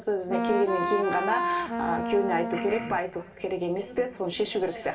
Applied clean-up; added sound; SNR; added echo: none; Wind instrument, woodwind instrument; 1 dB; reverberation time 2.4 s.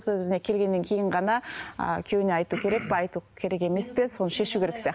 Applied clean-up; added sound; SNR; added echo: none; none; none; none.